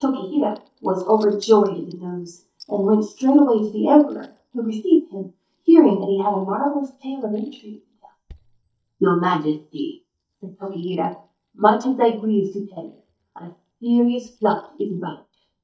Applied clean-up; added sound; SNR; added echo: neural mask model DeepFilterNet 3.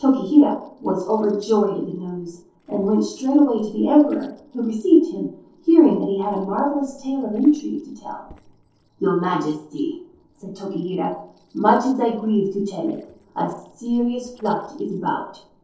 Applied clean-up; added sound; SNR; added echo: neural separator model SepFormer DNS4.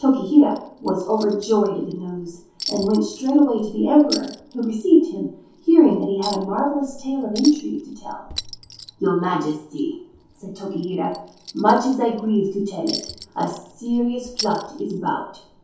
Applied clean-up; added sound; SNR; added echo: none; Chink, clink; 17 dB; reverberation time 0.6 s.